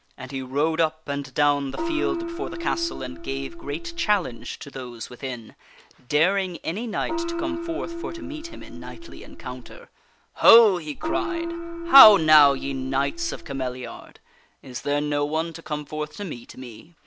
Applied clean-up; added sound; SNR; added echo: none; Gong; 5 dB; none.